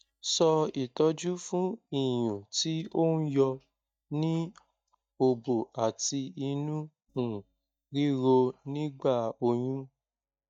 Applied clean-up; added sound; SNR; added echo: neural mask model DeepFilterNet 3.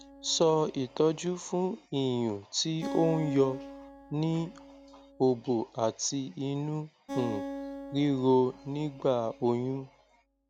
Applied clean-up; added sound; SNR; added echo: none; Acoustic guitar; 14 dB; none.